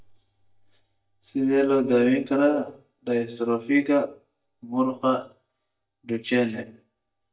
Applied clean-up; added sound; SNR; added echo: neural mask model DeepFilterNet 3.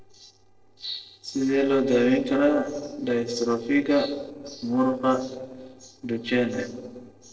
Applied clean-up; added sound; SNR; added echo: neural separator model SepFormer DNS4.